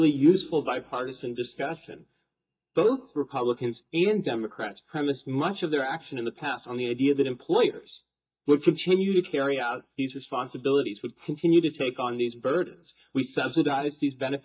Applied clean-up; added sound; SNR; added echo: neural mask model DeepFilterNet 3.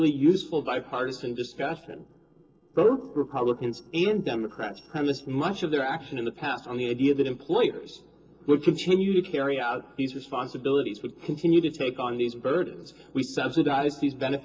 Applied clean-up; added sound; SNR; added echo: neural separator model SepFormer DNS4.